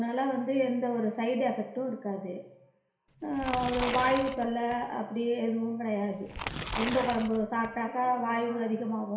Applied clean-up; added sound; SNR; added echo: none; Tearing; 7 dB; reverberation time 0.7 s.